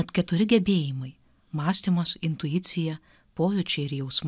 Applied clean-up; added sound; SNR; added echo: none; none; none; none.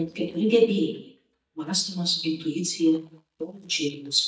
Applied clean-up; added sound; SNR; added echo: neural mask model DeepFilterNet 3.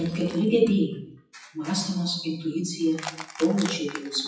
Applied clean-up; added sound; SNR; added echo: classical method WPE with log-MMSE.